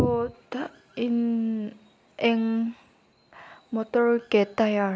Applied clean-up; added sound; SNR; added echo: none; none; none; none.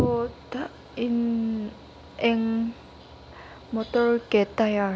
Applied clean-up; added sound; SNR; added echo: none; Mechanical fan; 20 dB; none.